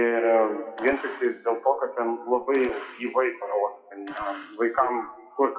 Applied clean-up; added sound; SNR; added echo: classical method WPE with log-MMSE.